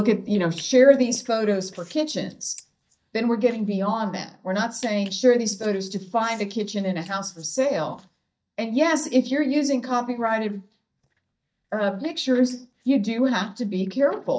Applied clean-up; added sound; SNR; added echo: neural mask model DeepFilterNet 3.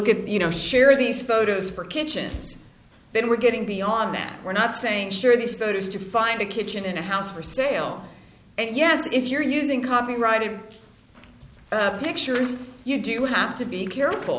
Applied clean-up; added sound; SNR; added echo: none; none; none; none.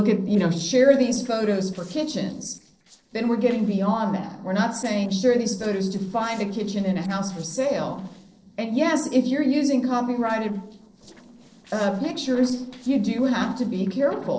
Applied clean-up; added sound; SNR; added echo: neural separator model SepFormer DNS4.